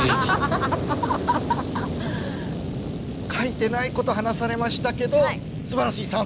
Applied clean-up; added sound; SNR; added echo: none; Fire; 3 dB; none.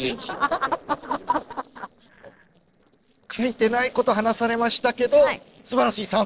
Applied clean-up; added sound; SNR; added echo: neural separator model SepFormer DNS4.